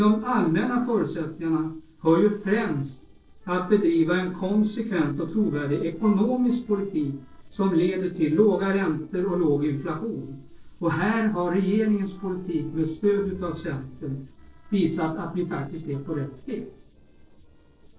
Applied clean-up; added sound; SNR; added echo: neural separator model SepFormer DNS4.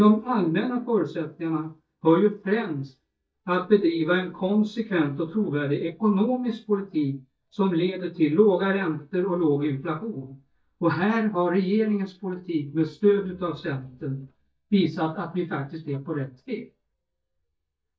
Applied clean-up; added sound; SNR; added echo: neural mask model DeepFilterNet 3.